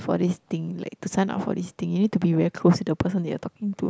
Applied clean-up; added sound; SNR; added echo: none; none; none; none.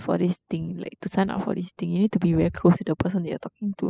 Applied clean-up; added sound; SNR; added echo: classical method spectral subtraction.